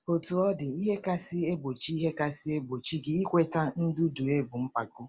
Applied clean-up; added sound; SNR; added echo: none; none; none; none.